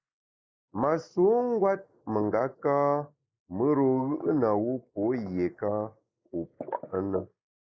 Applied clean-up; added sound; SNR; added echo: neural mask model Resemble Enhance denoiser.